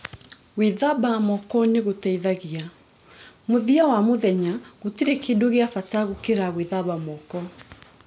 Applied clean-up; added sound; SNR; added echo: none; none; none; none.